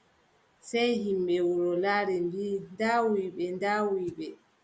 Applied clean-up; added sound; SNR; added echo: none; none; none; none.